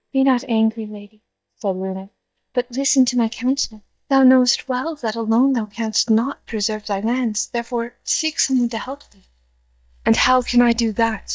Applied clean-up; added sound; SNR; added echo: neural mask model DeepFilterNet 3.